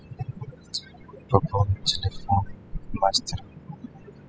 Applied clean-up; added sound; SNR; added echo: classical method spectral subtraction.